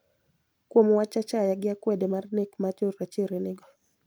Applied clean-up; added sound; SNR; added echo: none; none; none; none.